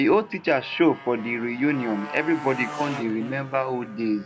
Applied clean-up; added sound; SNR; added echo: none; Motorcycle; 14 dB; none.